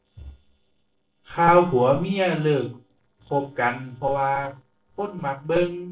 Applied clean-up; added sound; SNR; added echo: neural separator model SepFormer DNS4.